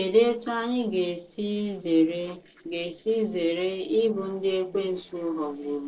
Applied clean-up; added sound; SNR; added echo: neural separator model SepFormer DNS4.